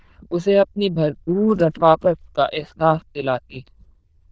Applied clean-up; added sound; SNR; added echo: neural diffusion model UNIVERSE++.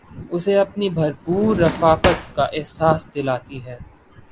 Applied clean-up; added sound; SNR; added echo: none; Drawer open or close; 5 dB; none.